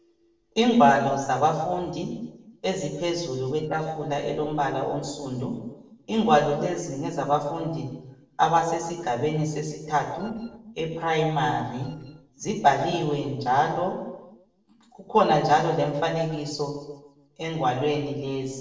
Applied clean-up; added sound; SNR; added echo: neural separator model SepFormer DNS4.